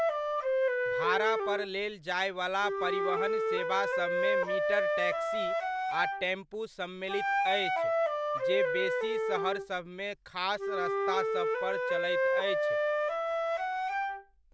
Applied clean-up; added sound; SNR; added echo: none; Wind instrument, woodwind instrument; -5 dB; none.